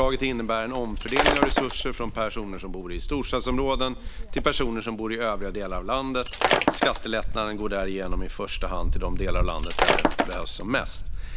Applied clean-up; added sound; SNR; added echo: none; Wind + Shatter; -3 dB; none.